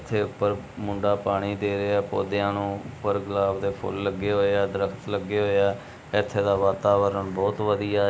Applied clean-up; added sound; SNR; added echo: none; none; none; none.